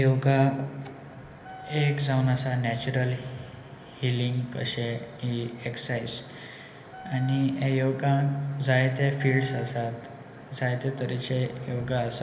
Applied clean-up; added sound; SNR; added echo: none; Wind instrument, woodwind instrument; 18 dB; reverberation time 0.8 s.